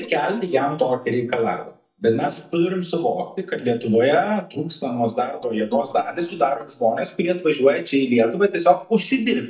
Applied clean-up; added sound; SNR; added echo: neural mask model DeepFilterNet 3.